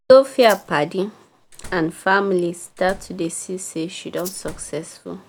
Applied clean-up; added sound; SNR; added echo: none; Rattle (instrument) + Slam; 19 dB; none.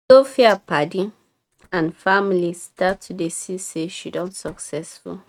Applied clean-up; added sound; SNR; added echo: neural mask model RNNoise.